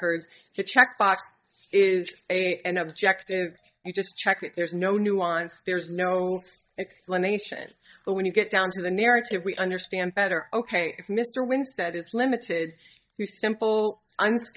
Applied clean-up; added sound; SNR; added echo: neural mask model DeepFilterNet 3.